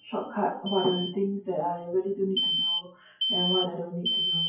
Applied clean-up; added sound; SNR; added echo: classical method WPE with log-MMSE.